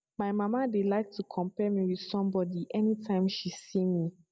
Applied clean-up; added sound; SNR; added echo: none; none; none; none.